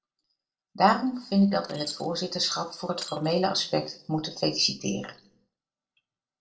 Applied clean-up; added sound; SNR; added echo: neural separator model SepFormer DNS4.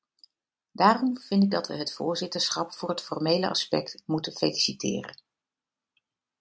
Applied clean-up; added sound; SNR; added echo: none; none; none; none.